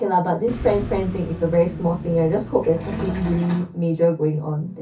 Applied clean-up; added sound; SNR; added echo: none; Car; 11 dB; reverberation time 0.3 s.